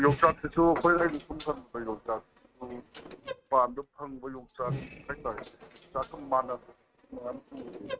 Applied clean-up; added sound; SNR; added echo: neural mask model RNNoise.